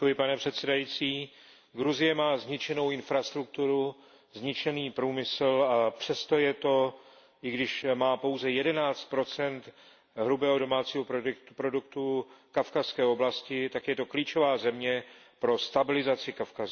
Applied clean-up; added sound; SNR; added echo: none; none; none; none.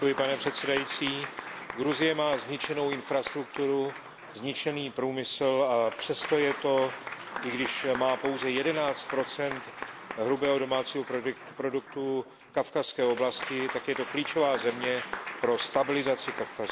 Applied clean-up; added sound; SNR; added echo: none; Applause / Crowd; 10 dB; none.